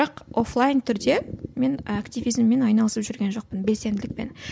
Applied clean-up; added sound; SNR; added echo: none; none; none; none.